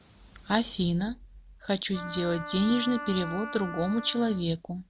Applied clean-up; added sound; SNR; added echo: none; Wind instrument, woodwind instrument; 11 dB; none.